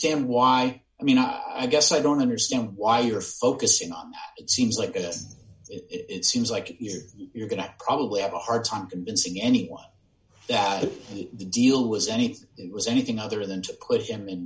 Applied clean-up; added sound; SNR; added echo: none; none; none; none.